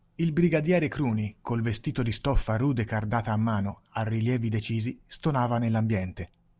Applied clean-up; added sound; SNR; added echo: none; none; none; none.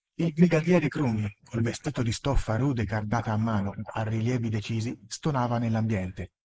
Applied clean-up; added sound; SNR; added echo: neural mask model Resemble Enhance denoiser.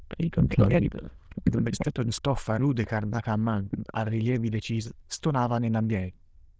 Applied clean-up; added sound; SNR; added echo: neural diffusion model UNIVERSE++.